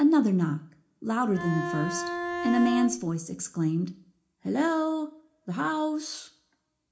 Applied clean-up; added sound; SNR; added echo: none; Bowed string instrument; 4 dB; reverberation time 0.4 s.